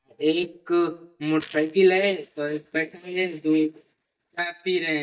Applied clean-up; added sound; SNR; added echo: neural mask model DeepFilterNet 3.